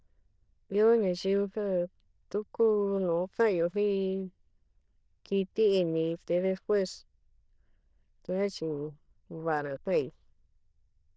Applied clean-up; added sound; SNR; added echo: neural diffusion model UNIVERSE++.